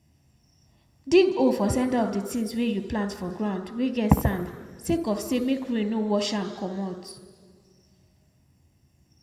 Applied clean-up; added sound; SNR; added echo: none; none; none; reverberation time 1.5 s.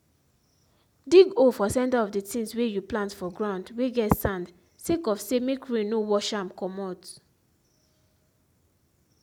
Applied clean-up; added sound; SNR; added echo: none; none; none; none.